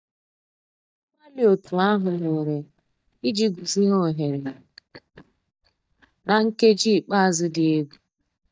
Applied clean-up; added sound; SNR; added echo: neural mask model DeepFilterNet 3.